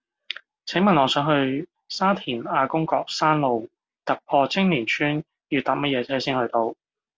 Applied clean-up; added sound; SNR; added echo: none; none; none; none.